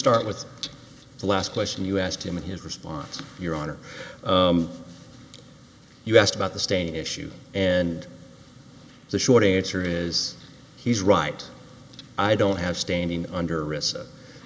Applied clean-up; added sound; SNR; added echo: none; none; none; none.